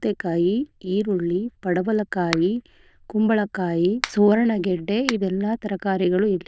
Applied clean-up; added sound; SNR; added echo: neural diffusion model UNIVERSE++.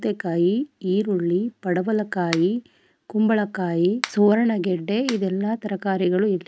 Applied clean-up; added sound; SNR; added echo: neural mask model RNNoise.